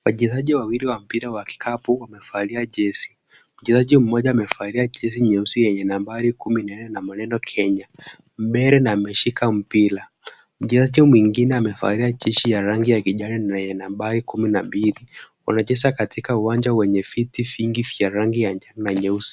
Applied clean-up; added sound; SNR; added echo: none; none; none; none.